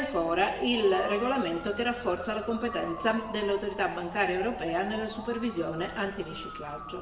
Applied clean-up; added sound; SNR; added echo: none; Motor vehicle (road) / Siren; 12 dB; reverberation time 1.1 s.